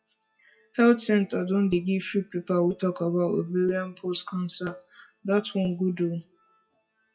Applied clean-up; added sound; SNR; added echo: classical method WPE with log-MMSE.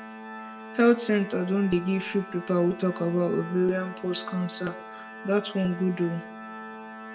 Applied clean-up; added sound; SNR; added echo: none; Organ; 14 dB; reverberation time 0.5 s.